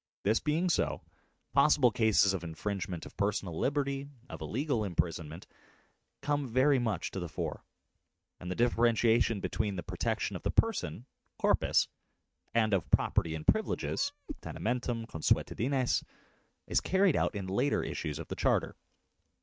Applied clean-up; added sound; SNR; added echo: neural mask model RNNoise.